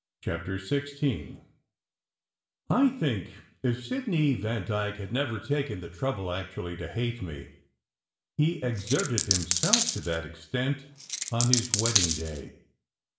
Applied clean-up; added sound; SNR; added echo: none; Coin (dropping); -1 dB; reverberation time 0.5 s.